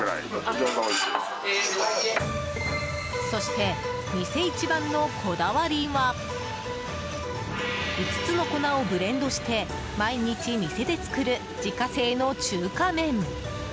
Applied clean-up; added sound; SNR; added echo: none; none; none; none.